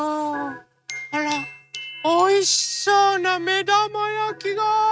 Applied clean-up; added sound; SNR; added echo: neural mask model RNNoise.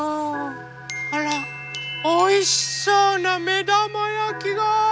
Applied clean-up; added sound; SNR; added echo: none; Accelerating, revving, vroom / Motor vehicle (road) + Organ; 17 dB; none.